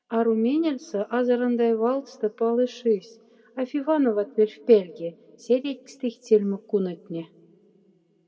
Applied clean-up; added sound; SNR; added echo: none; none; none; reverberation time 1.4 s.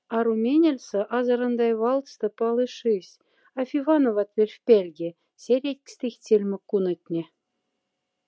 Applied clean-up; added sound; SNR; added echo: none; none; none; none.